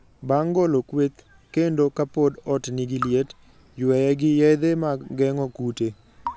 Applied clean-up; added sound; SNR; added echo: none; Raindrop / Drip; 19 dB; none.